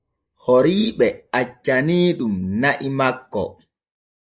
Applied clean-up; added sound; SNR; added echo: neural mask model Resemble Enhance denoiser.